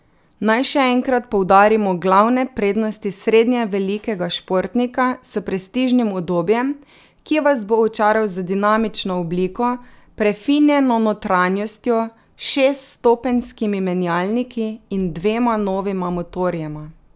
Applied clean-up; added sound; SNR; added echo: none; none; none; none.